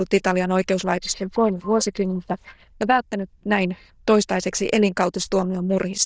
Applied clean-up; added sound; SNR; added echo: neural diffusion model UNIVERSE++.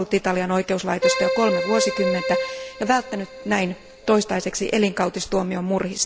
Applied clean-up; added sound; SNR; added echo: none; Keyboard (musical); 3 dB; none.